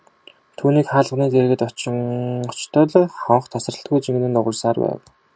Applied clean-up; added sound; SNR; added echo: none; none; none; none.